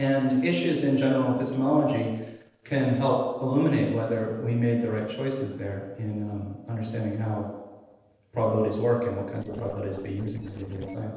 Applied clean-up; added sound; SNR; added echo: neural separator model SepFormer DNS4.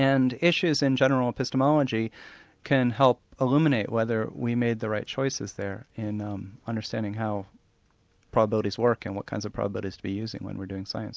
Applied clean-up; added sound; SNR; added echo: none; none; none; none.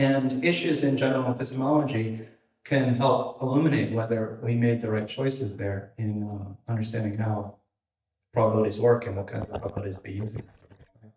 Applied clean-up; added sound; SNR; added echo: neural mask model DeepFilterNet 3.